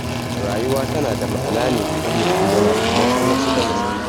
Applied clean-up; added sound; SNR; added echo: none; Engine; -5 dB; none.